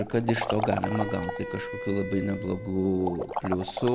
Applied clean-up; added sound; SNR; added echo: none; Wind instrument, woodwind instrument + Liquid; 6 dB; none.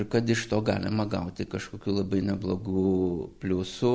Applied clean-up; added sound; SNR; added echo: none; none; none; none.